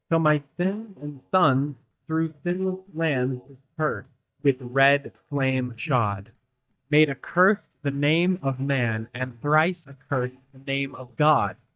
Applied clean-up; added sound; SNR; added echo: neural mask model DeepFilterNet 3.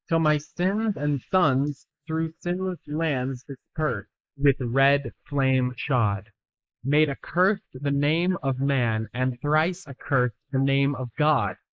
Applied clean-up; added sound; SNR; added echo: neural mask model Resemble Enhance denoiser.